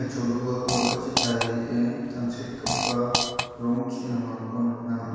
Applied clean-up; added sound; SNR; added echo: none; Fart; 3 dB; reverberation time 1.9 s.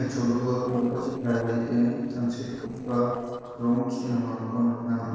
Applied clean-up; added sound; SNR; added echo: neural separator model SepFormer DNS4.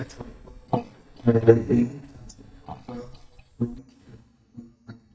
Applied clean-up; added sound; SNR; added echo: neural mask model DeepFilterNet 3.